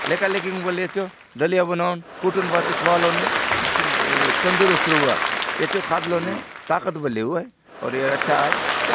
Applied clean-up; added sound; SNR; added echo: none; Applause / Crowd; 1 dB; none.